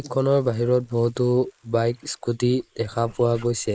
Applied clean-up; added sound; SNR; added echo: neural mask model Resemble Enhance denoiser.